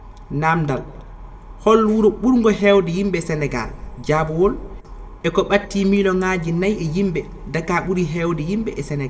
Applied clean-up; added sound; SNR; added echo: none; none; none; reverberation time 1.5 s.